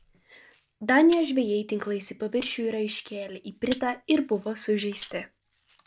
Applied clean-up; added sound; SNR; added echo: none; Rattle (instrument); 12 dB; none.